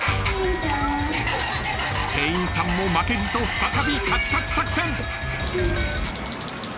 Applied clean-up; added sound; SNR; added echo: none; Applause / Cheering + Walk, footsteps; 16 dB; none.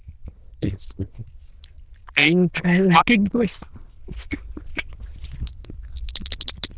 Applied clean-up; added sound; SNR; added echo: neural diffusion model UNIVERSE++.